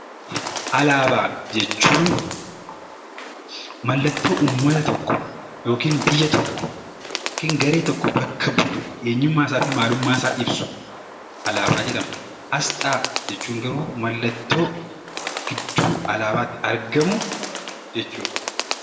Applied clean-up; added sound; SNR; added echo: none; Bird; 9 dB; reverberation time 0.9 s.